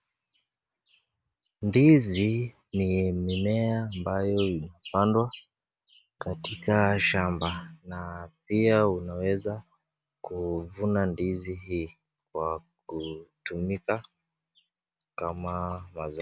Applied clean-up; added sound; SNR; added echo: none; none; none; none.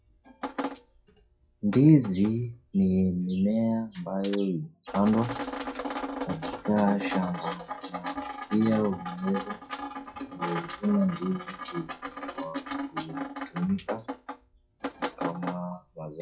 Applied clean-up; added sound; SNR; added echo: classical method WPE with log-MMSE.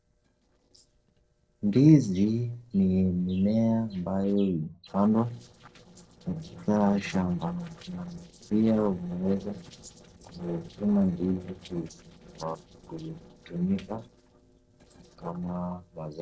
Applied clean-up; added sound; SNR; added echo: neural separator model SepFormer DNS4.